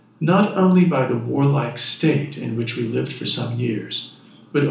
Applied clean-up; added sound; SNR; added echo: none; none; none; reverberation time 0.7 s.